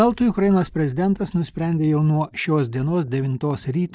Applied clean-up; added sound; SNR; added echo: neural mask model DeepFilterNet 3.